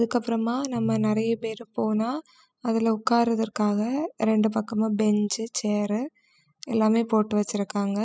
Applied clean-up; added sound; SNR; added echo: classical method spectral subtraction.